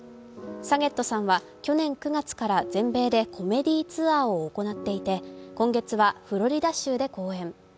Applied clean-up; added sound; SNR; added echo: none; none; none; none.